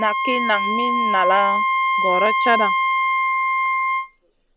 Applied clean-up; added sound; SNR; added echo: none; Wind instrument, woodwind instrument; -4 dB; none.